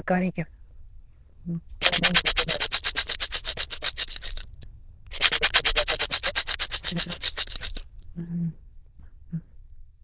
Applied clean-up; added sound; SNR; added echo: neural diffusion model UNIVERSE++.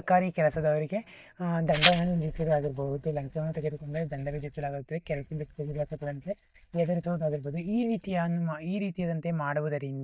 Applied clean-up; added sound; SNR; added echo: neural mask model DeepFilterNet 3.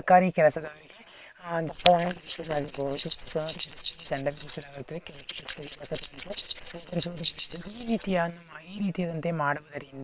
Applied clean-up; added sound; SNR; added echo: neural separator model SepFormer WHAM!.